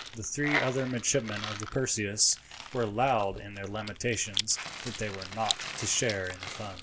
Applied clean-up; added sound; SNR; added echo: none; Coin (dropping) + Chewing, mastication; 7 dB; none.